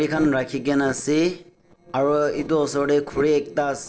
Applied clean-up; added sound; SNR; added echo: neural separator model SepFormer DNS4.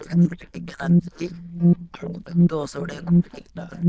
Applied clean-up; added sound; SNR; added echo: neural diffusion model UNIVERSE++.